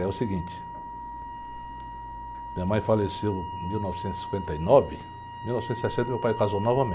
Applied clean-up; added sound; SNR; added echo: none; Wind instrument, woodwind instrument; 9 dB; none.